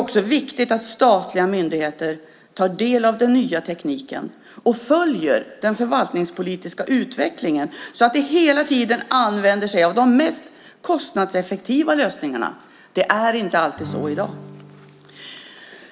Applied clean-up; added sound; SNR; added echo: none; Acoustic guitar / Strum; 14 dB; none.